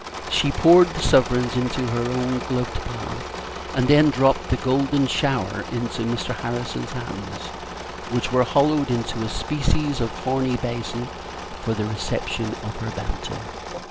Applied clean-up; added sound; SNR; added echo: none; Engine / Mechanisms; 10 dB; none.